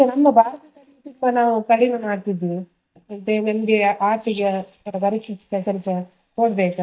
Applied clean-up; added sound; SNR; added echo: neural mask model DeepFilterNet 3.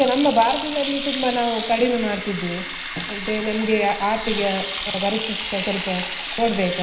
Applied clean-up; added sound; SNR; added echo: none; Sink (filling or washing) / Water tap, faucet; 1 dB; reverberation time 0.9 s.